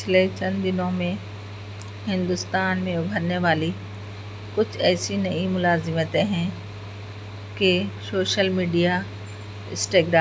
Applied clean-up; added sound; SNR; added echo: none; none; none; none.